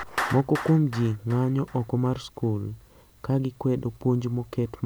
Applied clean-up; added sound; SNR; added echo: none; Clapping; 14 dB; none.